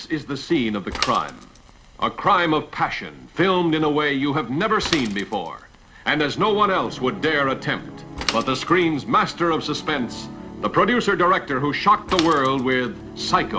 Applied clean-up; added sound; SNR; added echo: none; Mechanisms / Bicycle; 16 dB; reverberation time 0.5 s.